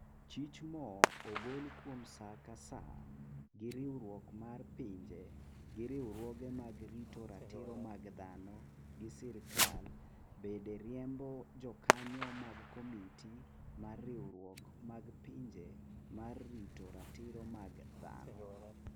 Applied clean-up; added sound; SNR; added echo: none; Fireworks; -5 dB; none.